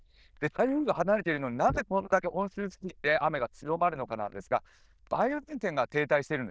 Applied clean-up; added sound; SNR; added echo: neural diffusion model UNIVERSE++.